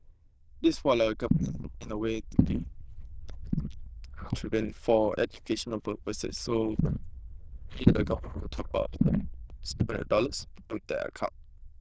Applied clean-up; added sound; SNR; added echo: neural diffusion model UNIVERSE++.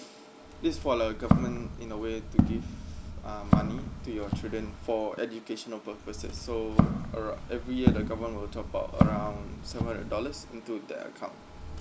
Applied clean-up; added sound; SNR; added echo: none; Walk, footsteps; -4 dB; none.